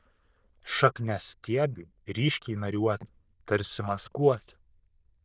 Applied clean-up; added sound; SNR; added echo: neural diffusion model UNIVERSE++.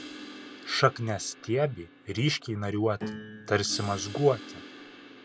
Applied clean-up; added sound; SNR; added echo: none; Crash cymbal + Piano; 14 dB; none.